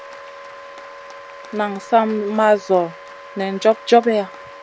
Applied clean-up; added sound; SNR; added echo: none; Wind instrument, woodwind instrument + Applause; 17 dB; none.